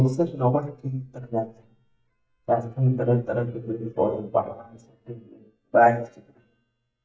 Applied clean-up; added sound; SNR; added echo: neural mask model DeepFilterNet 3.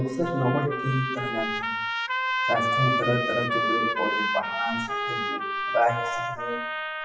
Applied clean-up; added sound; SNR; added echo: classical method WPE with log-MMSE.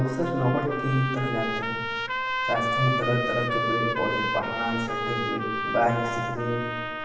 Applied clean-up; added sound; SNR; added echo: none; Trumpet; 1 dB; reverberation time 1.1 s.